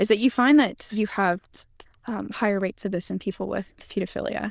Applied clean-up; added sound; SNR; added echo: neural diffusion model UNIVERSE++.